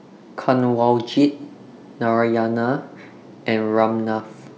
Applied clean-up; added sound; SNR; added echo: none; none; none; reverberation time 2.1 s.